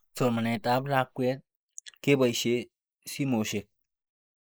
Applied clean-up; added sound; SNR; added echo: neural mask model Resemble Enhance denoiser.